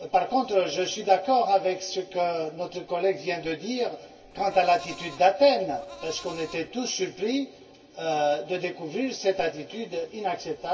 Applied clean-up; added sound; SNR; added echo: none; Livestock, farm animals, working animals; 19 dB; reverberation time 0.1 s.